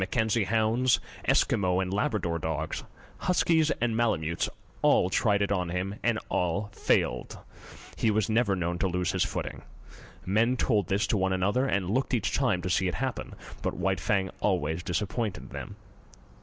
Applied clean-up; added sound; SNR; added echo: none; none; none; none.